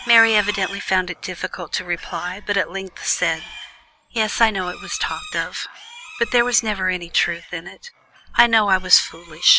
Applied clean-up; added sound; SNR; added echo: none; Livestock, farm animals, working animals; 17 dB; none.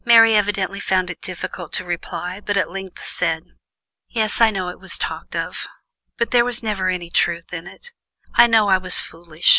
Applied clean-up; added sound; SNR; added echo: none; none; none; none.